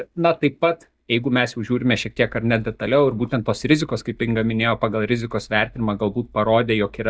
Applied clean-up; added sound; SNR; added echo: neural mask model DeepFilterNet 3.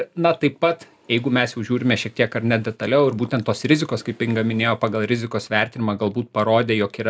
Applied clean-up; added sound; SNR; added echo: none; none; none; none.